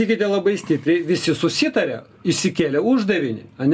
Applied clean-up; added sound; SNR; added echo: none; none; none; none.